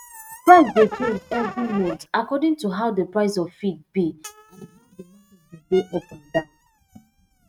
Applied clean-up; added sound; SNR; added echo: neural mask model RNNoise.